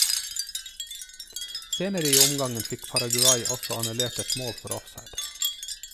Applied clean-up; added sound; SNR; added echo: none; Wind chime; -5 dB; none.